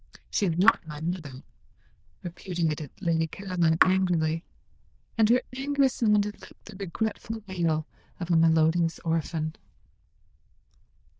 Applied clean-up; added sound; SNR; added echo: neural diffusion model UNIVERSE++.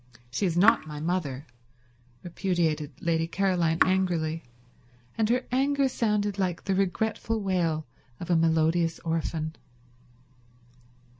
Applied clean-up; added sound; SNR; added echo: none; Raindrop / Drip; 6 dB; none.